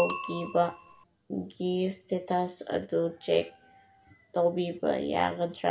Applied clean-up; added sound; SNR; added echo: none; Bicycle bell; 16 dB; reverberation time 0.4 s.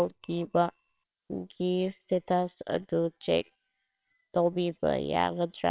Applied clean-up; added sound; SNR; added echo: neural separator model SepFormer WHAMR!.